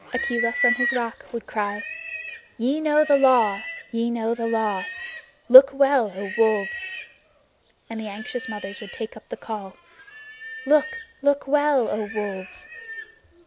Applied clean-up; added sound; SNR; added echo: none; Livestock, farm animals, working animals; 10 dB; none.